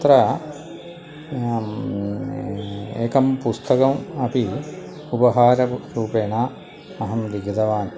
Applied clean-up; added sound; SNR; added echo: none; none; none; none.